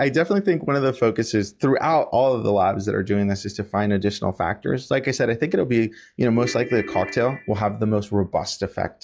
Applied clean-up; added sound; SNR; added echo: classical method log-MMSE.